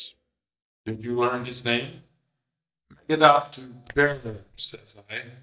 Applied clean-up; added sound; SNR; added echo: neural mask model DeepFilterNet 3.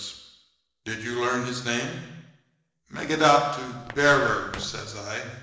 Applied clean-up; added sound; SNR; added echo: neural separator model SepFormer DNS4.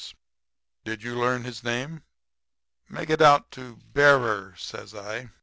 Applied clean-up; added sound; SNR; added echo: none; none; none; none.